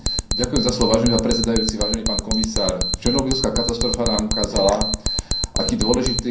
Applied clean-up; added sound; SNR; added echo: none; Alarm; 1 dB; reverberation time 0.6 s.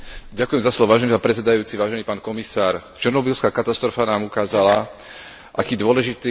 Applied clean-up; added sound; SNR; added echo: none; none; none; none.